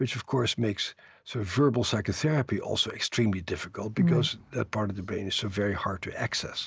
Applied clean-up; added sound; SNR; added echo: none; none; none; none.